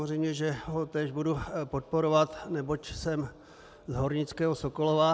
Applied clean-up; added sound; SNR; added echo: none; none; none; none.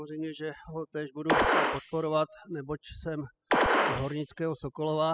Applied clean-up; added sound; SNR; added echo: classical method spectral subtraction.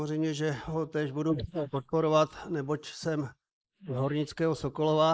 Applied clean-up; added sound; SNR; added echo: neural mask model Resemble Enhance denoiser.